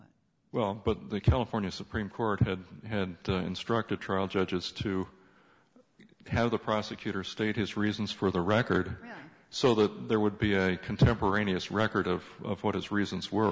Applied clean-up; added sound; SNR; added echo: none; none; none; none.